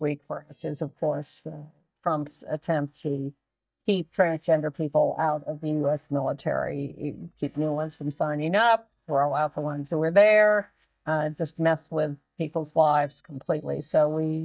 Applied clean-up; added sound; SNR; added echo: neural mask model DeepFilterNet 3.